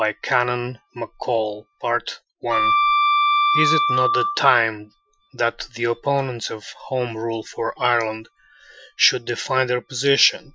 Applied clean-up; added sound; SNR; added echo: classical method Wiener filter.